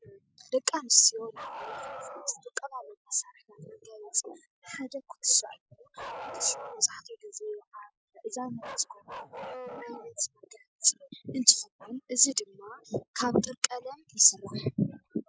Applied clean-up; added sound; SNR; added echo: classical method Wiener filter.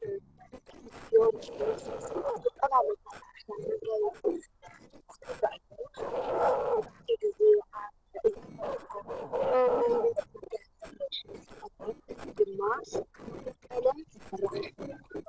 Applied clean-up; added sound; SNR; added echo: neural separator model SepFormer DNS4.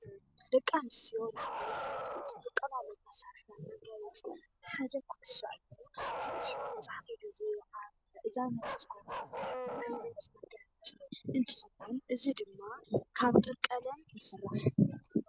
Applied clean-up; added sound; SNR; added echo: none; Bark; 16 dB; none.